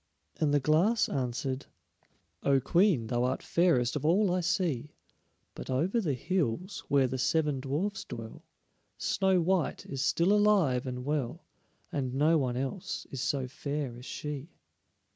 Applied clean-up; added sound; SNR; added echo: none; none; none; none.